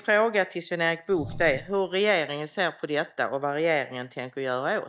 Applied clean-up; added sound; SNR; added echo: neural mask model DeepFilterNet 3.